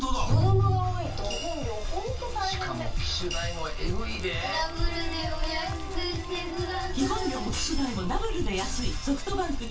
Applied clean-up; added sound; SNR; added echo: none; Liquid; 3 dB; reverberation time 0.2 s.